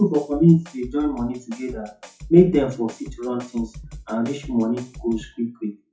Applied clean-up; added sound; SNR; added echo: classical method WPE with log-MMSE.